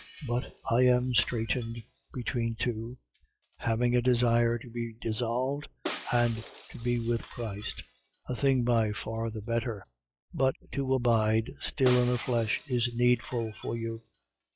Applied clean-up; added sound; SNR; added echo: classical method log-MMSE.